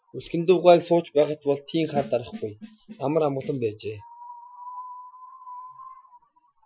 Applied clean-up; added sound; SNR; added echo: classical method Wiener filter.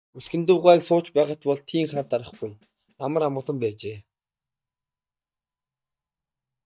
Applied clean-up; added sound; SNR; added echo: neural mask model DeepFilterNet 3.